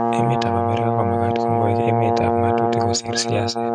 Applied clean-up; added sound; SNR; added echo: neural mask model RNNoise.